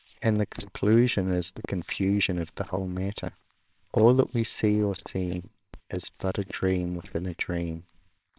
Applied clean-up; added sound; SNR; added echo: neural separator model SepFormer WHAMR!.